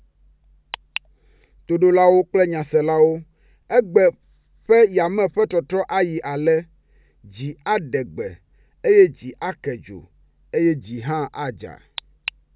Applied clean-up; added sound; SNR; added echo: none; none; none; none.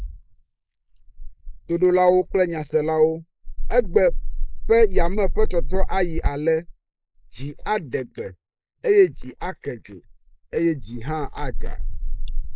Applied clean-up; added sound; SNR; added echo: neural mask model Resemble Enhance denoiser.